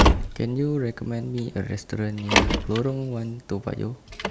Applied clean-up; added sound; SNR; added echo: none; Car; -2 dB; none.